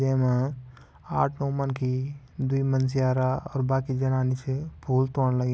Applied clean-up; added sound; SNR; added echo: none; none; none; none.